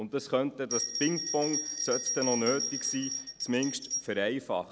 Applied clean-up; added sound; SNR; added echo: none; Bell; 3 dB; none.